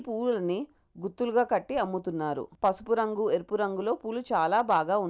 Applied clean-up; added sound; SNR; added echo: none; none; none; none.